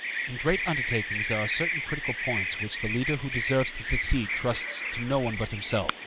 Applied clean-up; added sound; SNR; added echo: none; Bird vocalization, bird call, bird song; 3 dB; none.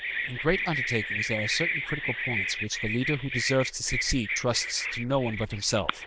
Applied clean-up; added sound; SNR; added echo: neural diffusion model UNIVERSE++.